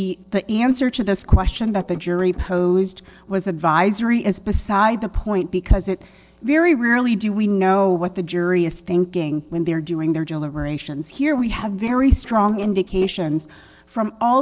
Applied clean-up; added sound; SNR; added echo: neural separator model SepFormer DNS4.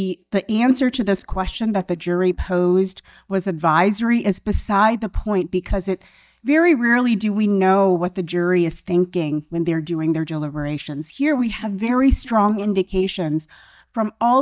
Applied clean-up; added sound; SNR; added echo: neural mask model DeepFilterNet 3.